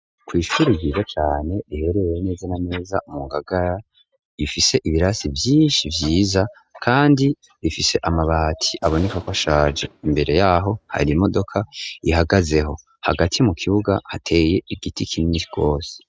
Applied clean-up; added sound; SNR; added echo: neural mask model RNNoise.